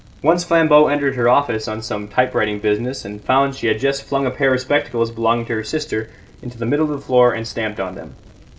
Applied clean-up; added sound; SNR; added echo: none; none; none; none.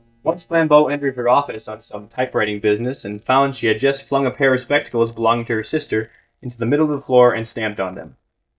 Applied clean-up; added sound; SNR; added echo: neural mask model DeepFilterNet 3.